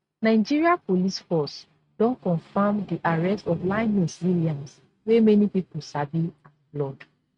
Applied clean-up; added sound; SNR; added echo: neural mask model RNNoise.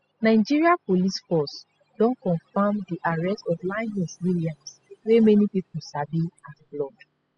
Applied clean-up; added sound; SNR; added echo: classical method spectral subtraction.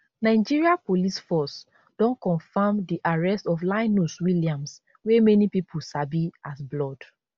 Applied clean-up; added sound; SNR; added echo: none; none; none; none.